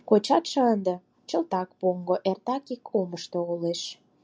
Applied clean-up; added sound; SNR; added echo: none; none; none; none.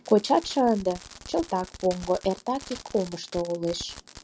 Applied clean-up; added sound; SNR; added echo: none; Fireworks; 18 dB; none.